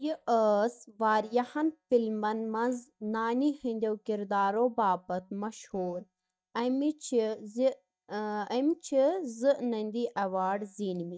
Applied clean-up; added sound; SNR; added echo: neural mask model DeepFilterNet 3.